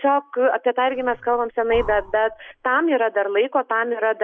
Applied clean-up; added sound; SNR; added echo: none; Breathing; 18 dB; none.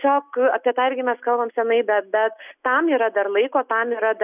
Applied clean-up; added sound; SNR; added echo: none; none; none; none.